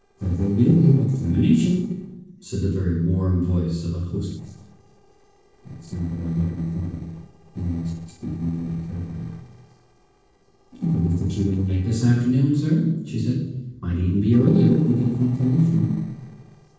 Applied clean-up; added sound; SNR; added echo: neural separator model SepFormer DNS4.